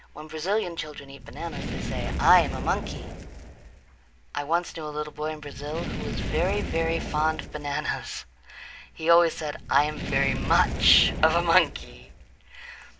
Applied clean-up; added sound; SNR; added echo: none; Fire; 7 dB; none.